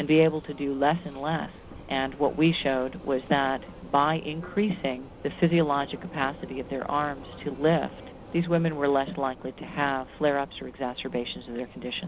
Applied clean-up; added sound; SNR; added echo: none; Vehicle; 18 dB; none.